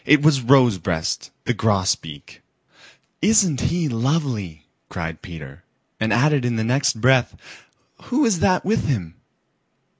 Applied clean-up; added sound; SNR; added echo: none; none; none; none.